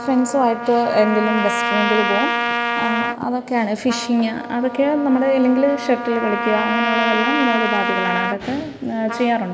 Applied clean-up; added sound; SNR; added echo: none; Trumpet; 3 dB; none.